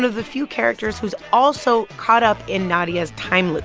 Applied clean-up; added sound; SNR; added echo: none; none; none; none.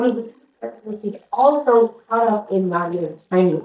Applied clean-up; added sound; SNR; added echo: neural mask model DeepFilterNet 3.